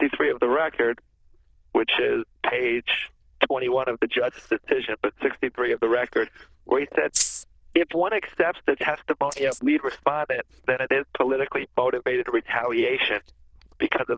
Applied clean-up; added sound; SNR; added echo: neural diffusion model UNIVERSE++.